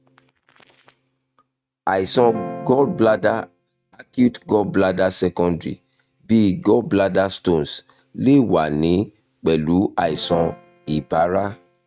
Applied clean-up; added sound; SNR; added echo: neural mask model RNNoise.